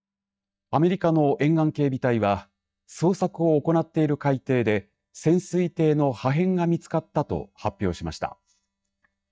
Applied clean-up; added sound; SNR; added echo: neural mask model DeepFilterNet 3.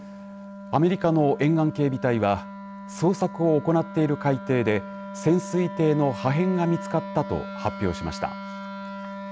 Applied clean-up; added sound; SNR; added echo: none; Wind instrument, woodwind instrument; 12 dB; none.